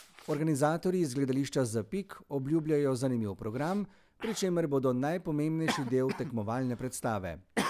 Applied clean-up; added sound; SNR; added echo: none; Cough; 12 dB; none.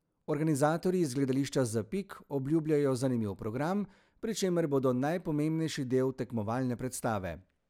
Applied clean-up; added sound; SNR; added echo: none; none; none; none.